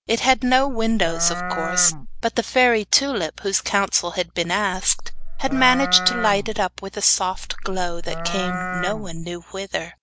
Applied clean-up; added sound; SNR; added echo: none; Livestock, farm animals, working animals; 4 dB; none.